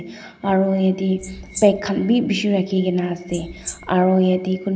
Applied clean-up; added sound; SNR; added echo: none; Wild animals; 14 dB; none.